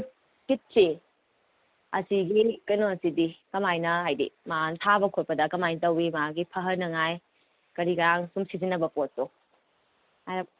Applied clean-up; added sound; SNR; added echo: none; none; none; none.